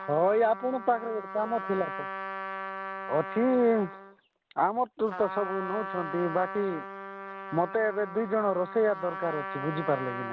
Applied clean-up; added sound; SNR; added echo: none; Trumpet; 9 dB; none.